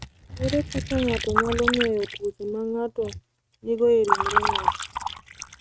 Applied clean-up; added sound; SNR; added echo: neural mask model RNNoise.